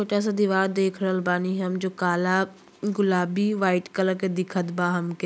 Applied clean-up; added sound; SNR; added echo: none; none; none; none.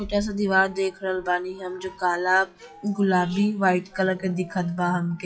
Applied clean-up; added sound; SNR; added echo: classical method WPE with log-MMSE.